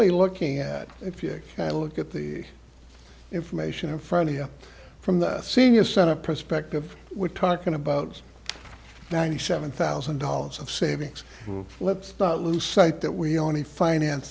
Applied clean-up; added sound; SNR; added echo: none; none; none; none.